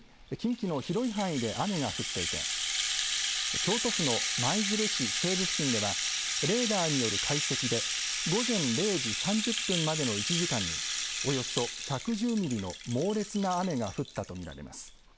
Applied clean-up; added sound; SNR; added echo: none; Rattle (instrument); 1 dB; none.